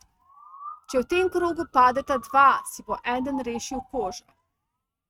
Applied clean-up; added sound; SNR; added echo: neural mask model RNNoise.